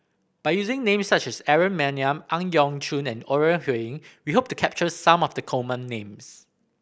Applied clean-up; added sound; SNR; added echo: none; none; none; none.